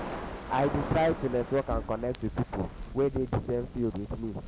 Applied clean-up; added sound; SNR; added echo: none; Crackle; 9 dB; none.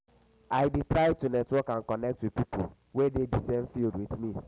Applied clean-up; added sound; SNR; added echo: none; none; none; none.